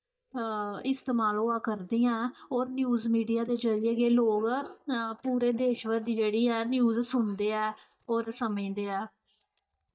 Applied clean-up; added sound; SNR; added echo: neural mask model DeepFilterNet 3.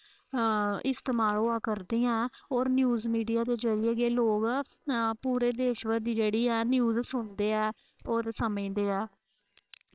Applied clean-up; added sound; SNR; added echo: neural separator model SepFormer WHAMR!.